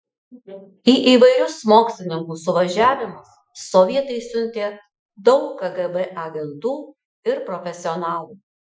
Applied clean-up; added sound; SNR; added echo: classical method Wiener filter.